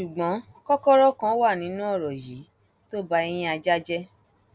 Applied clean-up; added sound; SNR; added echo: none; none; none; none.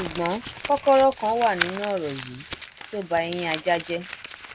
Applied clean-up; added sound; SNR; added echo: none; Crumpling, crinkling; 11 dB; none.